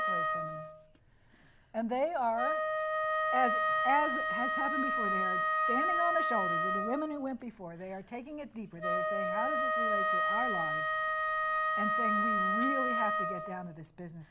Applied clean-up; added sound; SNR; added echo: none; Wind instrument, woodwind instrument; -5 dB; none.